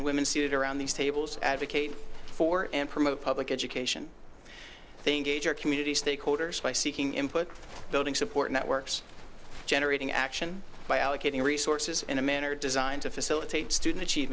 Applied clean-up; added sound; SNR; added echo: none; Livestock, farm animals, working animals; 8 dB; none.